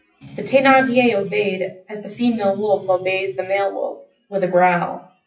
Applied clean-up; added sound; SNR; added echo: classical method WPE with log-MMSE.